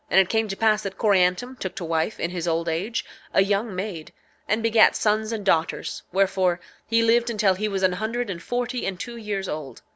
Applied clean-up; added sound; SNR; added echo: none; none; none; none.